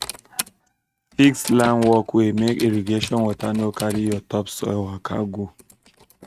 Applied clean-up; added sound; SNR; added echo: neural mask model RNNoise.